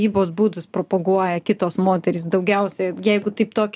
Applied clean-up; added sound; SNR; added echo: none; none; none; none.